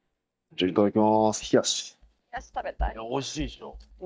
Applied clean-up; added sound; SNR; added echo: neural mask model DeepFilterNet 3.